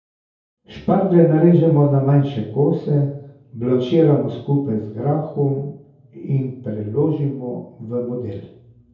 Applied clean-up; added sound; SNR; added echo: none; none; none; reverberation time 0.7 s.